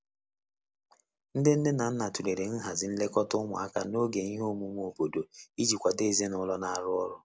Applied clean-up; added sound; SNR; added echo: none; none; none; none.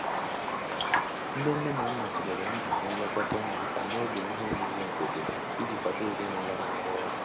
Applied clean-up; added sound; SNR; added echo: none; Raindrop; -4 dB; none.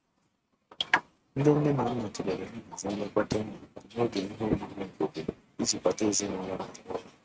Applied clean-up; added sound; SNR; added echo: neural mask model RNNoise.